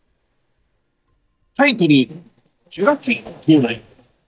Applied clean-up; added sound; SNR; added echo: neural mask model DeepFilterNet 3.